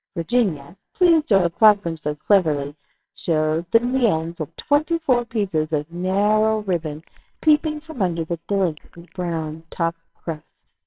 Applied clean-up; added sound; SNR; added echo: neural separator model SepFormer WHAMR!.